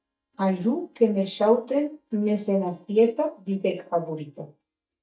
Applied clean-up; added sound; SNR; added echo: neural mask model DeepFilterNet 3.